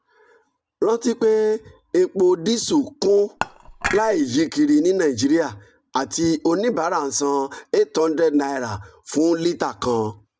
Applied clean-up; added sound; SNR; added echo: none; Dishes, pots, and pans / Chink, clink; 8 dB; none.